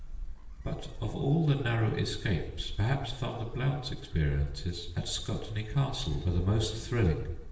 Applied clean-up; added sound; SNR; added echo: none; Gull, seagull; 11 dB; reverberation time 0.8 s.